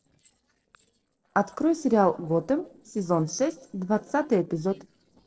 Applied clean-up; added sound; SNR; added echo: neural separator model SepFormer DNS4.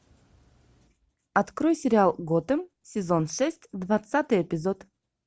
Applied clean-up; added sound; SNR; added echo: none; none; none; none.